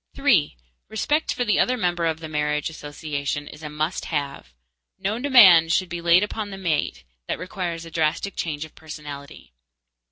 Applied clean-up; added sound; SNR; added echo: none; none; none; none.